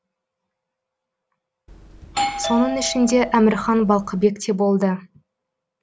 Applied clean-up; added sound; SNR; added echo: none; Doorbell; 7 dB; none.